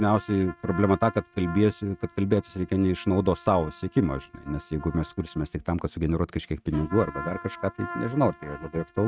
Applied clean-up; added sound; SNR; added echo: neural mask model RNNoise.